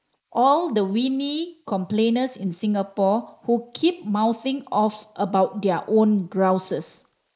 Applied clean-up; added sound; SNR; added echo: neural mask model Resemble Enhance denoiser.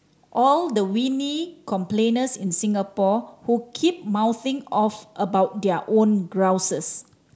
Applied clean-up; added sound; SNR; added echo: none; none; none; none.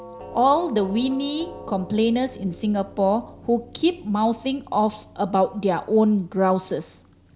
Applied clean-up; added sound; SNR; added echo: none; Doorbell; 19 dB; none.